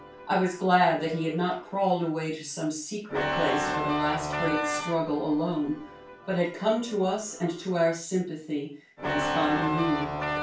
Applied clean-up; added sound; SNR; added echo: none; Organ; 5 dB; reverberation time 0.3 s.